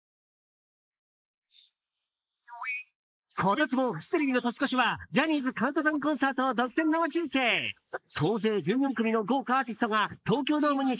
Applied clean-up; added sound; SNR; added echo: neural mask model Resemble Enhance denoiser.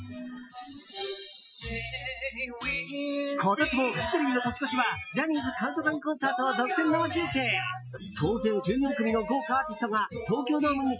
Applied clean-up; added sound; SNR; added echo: classical method Wiener filter.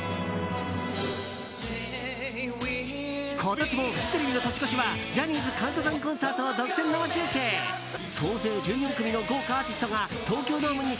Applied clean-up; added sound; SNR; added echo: none; Wind instrument, woodwind instrument; 18 dB; none.